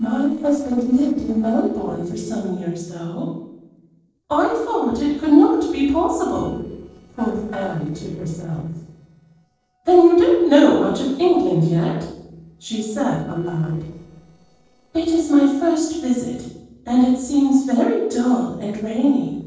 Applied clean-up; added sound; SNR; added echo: neural separator model SepFormer DNS4.